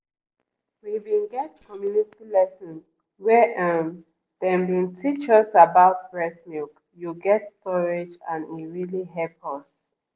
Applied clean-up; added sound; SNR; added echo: neural separator model SepFormer DNS4.